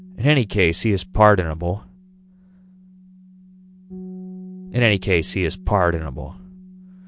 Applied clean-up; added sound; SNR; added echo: none; Bass guitar; 18 dB; none.